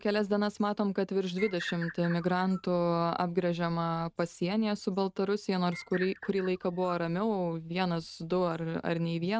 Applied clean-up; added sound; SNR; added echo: neural mask model RNNoise.